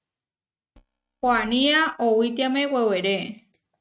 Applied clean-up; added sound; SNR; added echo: neural mask model RNNoise.